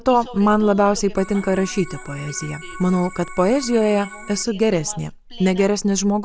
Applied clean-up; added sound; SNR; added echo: none; Organ; 18 dB; none.